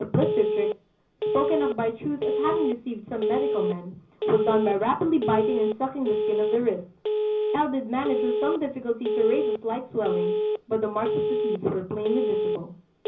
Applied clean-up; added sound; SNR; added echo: none; Telephone; 0 dB; reverberation time 0.5 s.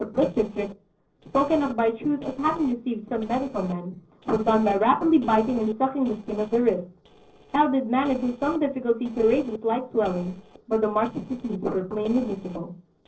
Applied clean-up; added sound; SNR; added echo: neural separator model SepFormer DNS4.